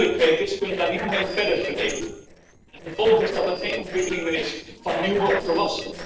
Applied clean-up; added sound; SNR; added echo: neural separator model SepFormer DNS4.